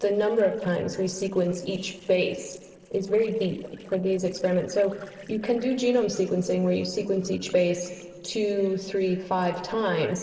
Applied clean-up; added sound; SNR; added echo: neural separator model SepFormer DNS4.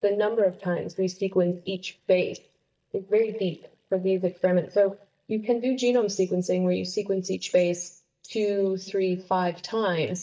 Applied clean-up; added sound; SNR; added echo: neural mask model DeepFilterNet 3.